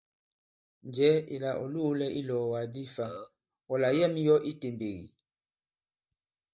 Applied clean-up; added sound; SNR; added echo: neural mask model DeepFilterNet 3.